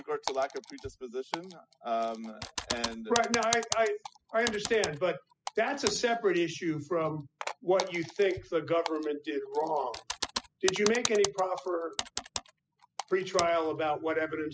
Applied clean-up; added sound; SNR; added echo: classical method spectral subtraction.